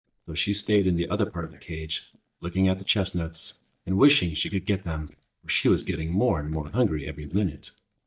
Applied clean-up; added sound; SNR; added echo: neural mask model DeepFilterNet 3.